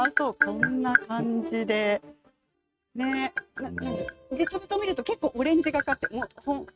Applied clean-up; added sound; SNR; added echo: neural mask model RNNoise.